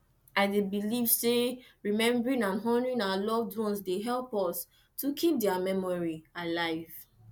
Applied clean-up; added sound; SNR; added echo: none; none; none; none.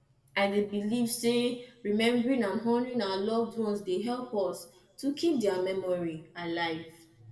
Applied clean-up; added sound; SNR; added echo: none; none; none; reverberation time 0.6 s.